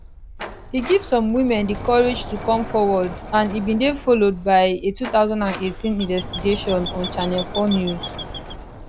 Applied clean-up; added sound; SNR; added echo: none; Chirp, tweet + Sliding door; 11 dB; none.